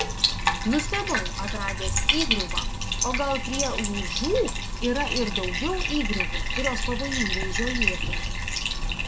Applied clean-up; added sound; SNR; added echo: none; Bathtub (filling or washing); -3 dB; none.